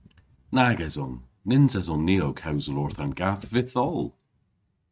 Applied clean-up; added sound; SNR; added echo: neural mask model RNNoise.